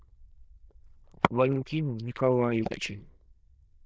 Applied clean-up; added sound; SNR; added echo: neural diffusion model UNIVERSE++.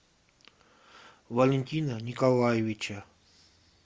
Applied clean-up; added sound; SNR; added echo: none; none; none; none.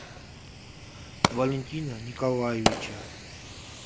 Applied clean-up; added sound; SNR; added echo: none; Fire; 1 dB; none.